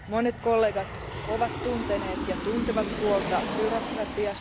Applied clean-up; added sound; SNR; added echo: none; Aircraft; 4 dB; none.